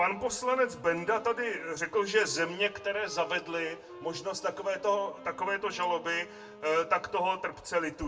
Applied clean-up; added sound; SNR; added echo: none; Wind instrument, woodwind instrument; 18 dB; reverberation time 0.1 s.